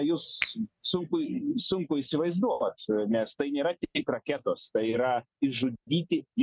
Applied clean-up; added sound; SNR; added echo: neural mask model RNNoise.